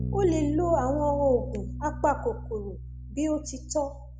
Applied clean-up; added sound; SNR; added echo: none; Bass guitar; 7 dB; none.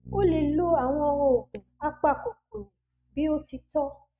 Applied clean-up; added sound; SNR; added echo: neural mask model RNNoise.